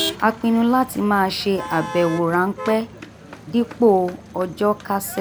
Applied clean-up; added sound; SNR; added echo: none; Motor vehicle (road); 13 dB; none.